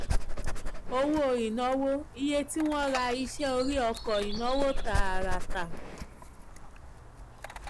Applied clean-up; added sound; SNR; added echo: none; Dog; 1 dB; none.